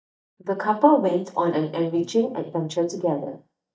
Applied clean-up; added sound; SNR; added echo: neural mask model DeepFilterNet 3.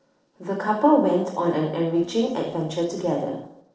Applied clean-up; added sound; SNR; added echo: neural separator model SepFormer DNS4.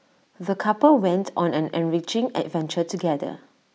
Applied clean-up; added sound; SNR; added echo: none; none; none; none.